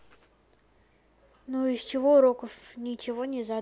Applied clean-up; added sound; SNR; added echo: none; none; none; none.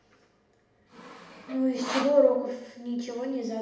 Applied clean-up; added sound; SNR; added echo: none; Sawing; 10 dB; reverberation time 0.8 s.